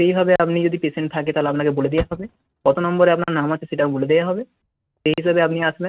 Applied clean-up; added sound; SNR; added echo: neural mask model RNNoise.